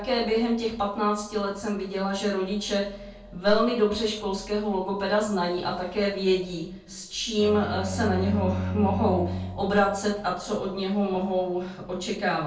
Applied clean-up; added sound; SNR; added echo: none; Bowed string instrument; 6 dB; reverberation time 0.3 s.